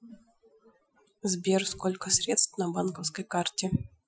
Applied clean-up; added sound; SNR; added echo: classical method Wiener filter.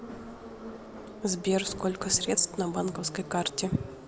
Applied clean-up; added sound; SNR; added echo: none; Subway, metro, underground; 11 dB; none.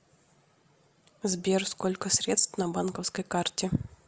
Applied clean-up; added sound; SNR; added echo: none; none; none; none.